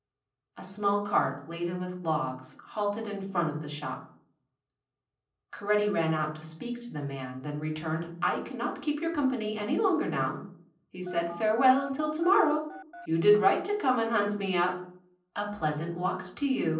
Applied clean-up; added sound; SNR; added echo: neural separator model SepFormer DNS4.